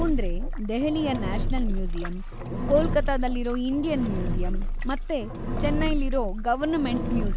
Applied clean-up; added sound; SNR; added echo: none; Engine; -1 dB; none.